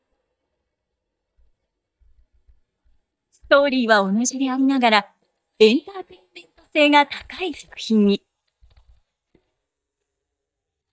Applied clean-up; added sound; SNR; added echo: neural mask model DeepFilterNet 3.